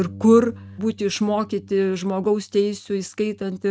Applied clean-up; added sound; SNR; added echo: neural mask model RNNoise.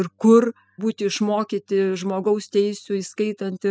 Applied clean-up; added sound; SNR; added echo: classical method spectral subtraction.